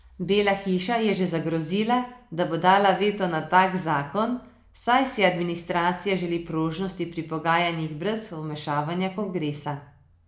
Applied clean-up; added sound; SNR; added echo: none; none; none; none.